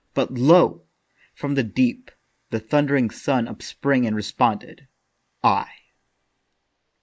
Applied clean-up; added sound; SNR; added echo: neural mask model Resemble Enhance denoiser.